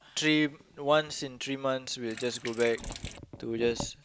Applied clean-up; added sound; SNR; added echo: none; Sink (filling or washing); 13 dB; none.